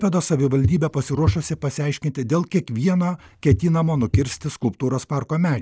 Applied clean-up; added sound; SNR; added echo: neural mask model DeepFilterNet 3.